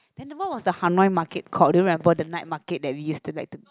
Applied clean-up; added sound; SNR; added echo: none; none; none; none.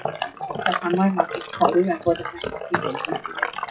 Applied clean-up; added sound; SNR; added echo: classical method WPE with log-MMSE.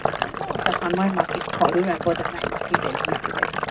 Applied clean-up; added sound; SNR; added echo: none; Sink (filling or washing); -1 dB; reverberation time 0.4 s.